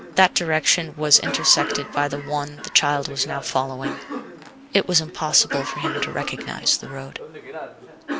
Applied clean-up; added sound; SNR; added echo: none; Cough; 9 dB; none.